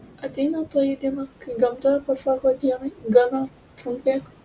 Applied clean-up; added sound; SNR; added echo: none; none; none; none.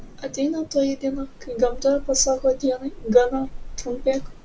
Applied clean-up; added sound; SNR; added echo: none; Fire; 12 dB; none.